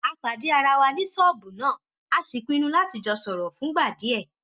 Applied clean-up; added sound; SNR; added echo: none; none; none; none.